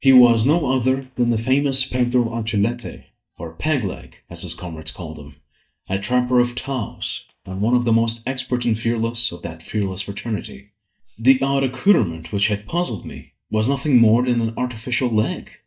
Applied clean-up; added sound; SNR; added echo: neural mask model DeepFilterNet 3.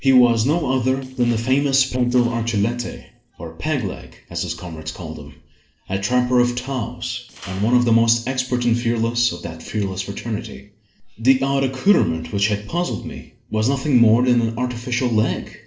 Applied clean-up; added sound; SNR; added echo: neural separator model SepFormer DNS4.